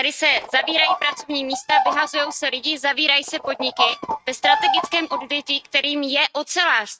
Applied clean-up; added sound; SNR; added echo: neural mask model RNNoise.